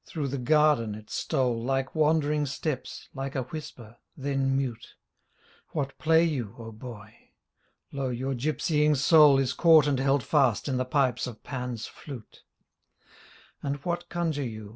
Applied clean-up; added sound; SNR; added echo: none; none; none; none.